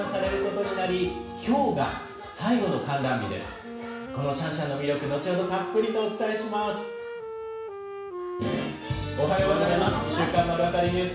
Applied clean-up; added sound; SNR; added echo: none; Wind instrument, woodwind instrument; 11 dB; reverberation time 0.7 s.